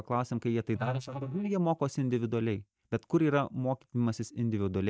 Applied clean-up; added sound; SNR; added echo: neural mask model DeepFilterNet 3.